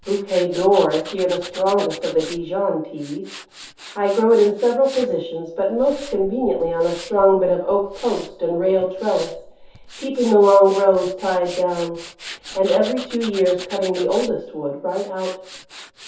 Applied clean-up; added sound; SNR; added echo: none; Tools; 18 dB; reverberation time 0.5 s.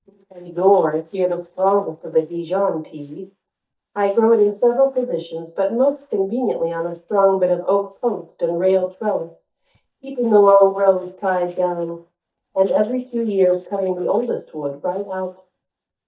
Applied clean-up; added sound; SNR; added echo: neural mask model DeepFilterNet 3.